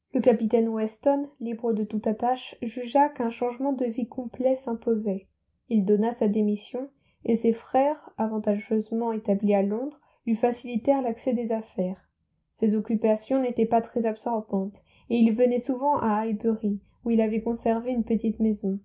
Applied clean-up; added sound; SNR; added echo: none; none; none; none.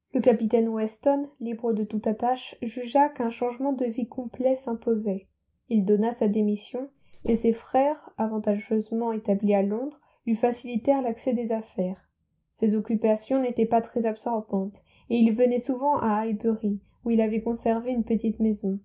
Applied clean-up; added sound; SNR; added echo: neural mask model Resemble Enhance denoiser.